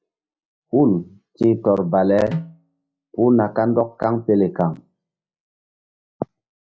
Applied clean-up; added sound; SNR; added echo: classical method log-MMSE.